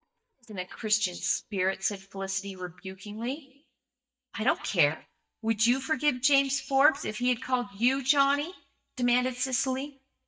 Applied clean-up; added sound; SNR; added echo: neural mask model DeepFilterNet 3.